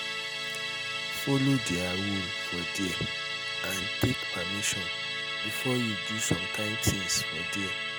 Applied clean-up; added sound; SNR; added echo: none; Musical instrument; 0 dB; none.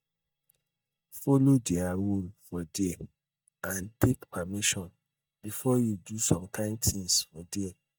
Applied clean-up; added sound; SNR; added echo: neural mask model DeepFilterNet 3.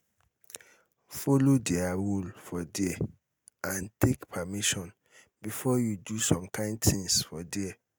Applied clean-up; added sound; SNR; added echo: none; none; none; none.